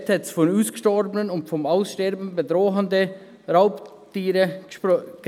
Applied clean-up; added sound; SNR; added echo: none; none; none; none.